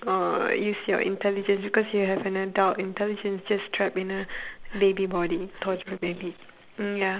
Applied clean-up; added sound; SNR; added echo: none; Breathing; 14 dB; none.